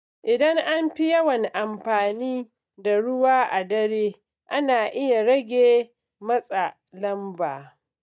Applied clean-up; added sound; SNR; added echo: neural mask model DeepFilterNet 3.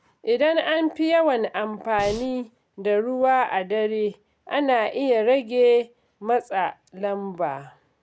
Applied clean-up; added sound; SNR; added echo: none; Breathing; 14 dB; none.